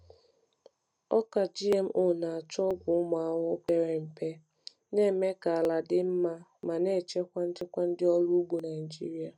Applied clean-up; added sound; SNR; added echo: none; none; none; none.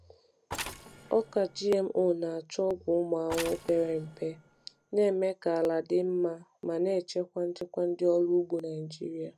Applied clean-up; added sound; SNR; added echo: none; Mechanisms; 14 dB; none.